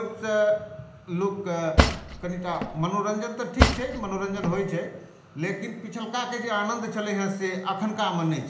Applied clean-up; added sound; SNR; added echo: none; Cutlery, silverware / Drawer open or close; -3 dB; reverberation time 0.8 s.